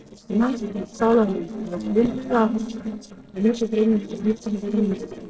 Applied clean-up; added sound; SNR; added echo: neural separator model SepFormer DNS4.